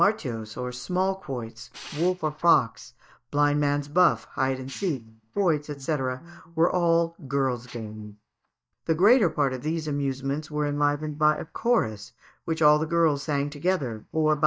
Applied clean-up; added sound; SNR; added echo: neural mask model DeepFilterNet 3.